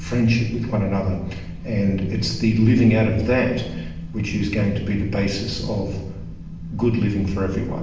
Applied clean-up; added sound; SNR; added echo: none; none; none; reverberation time 0.9 s.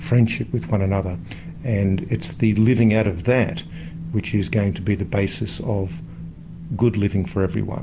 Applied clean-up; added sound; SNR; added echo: none; none; none; none.